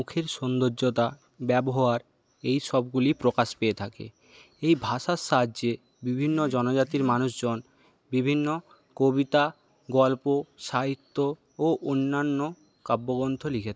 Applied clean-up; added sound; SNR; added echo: none; none; none; none.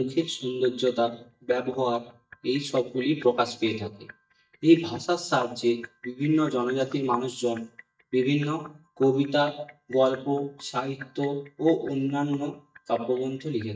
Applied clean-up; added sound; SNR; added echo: neural mask model DeepFilterNet 3.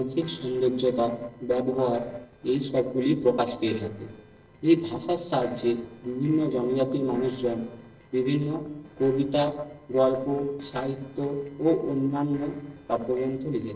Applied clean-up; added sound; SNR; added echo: neural separator model SepFormer DNS4.